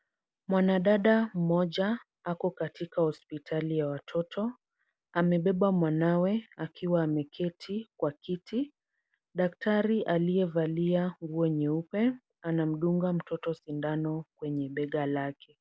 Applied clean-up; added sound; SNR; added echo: none; none; none; none.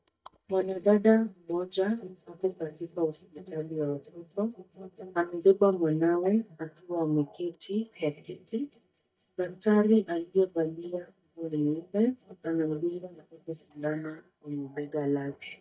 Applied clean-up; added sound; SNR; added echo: neural mask model DeepFilterNet 3.